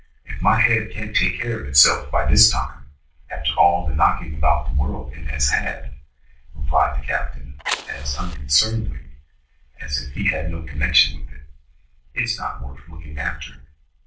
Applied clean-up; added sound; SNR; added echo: neural separator model SepFormer DNS4.